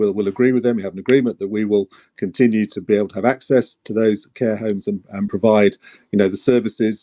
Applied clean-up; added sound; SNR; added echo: neural mask model RNNoise.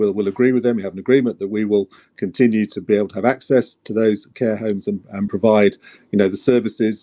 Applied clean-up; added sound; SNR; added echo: none; none; none; none.